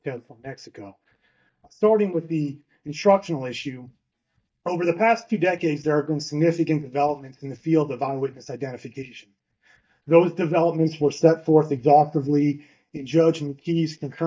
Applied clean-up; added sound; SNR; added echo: neural mask model DeepFilterNet 3.